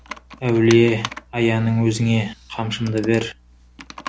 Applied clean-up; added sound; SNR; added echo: none; Computer keyboard; 17 dB; none.